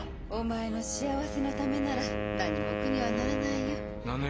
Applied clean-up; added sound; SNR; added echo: none; Wind instrument, woodwind instrument; 2 dB; none.